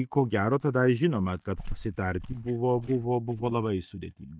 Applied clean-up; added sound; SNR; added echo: neural mask model DeepFilterNet 3.